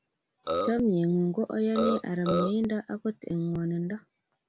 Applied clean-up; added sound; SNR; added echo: none; Burping, eructation; 2 dB; none.